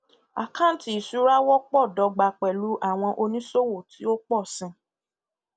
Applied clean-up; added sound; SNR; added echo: none; none; none; none.